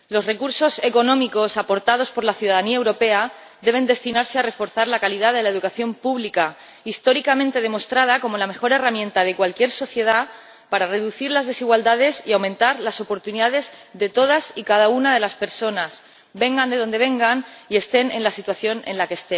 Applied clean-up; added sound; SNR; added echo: none; none; none; none.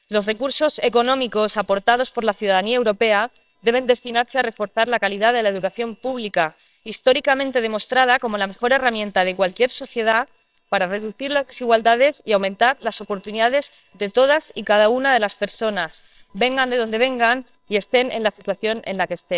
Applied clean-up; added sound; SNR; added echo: neural separator model SepFormer WHAMR!.